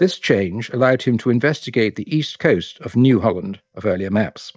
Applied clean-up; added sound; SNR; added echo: neural mask model DeepFilterNet 3.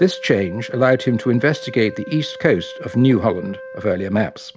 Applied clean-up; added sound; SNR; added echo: none; Wind instrument, woodwind instrument; 16 dB; none.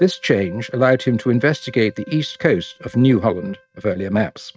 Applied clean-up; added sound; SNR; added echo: neural mask model RNNoise.